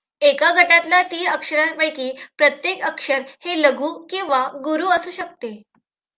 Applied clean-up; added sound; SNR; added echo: none; none; none; none.